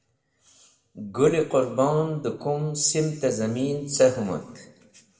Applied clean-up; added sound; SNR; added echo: none; none; none; reverberation time 0.8 s.